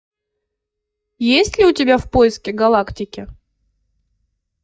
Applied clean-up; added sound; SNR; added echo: neural mask model DeepFilterNet 3.